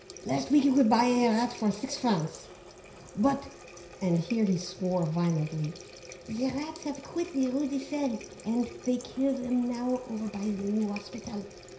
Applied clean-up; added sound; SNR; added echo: none; Water tap, faucet; 18 dB; reverberation time 0.5 s.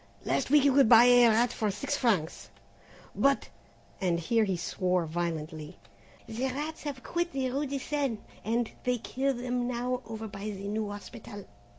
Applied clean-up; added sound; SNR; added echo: none; none; none; none.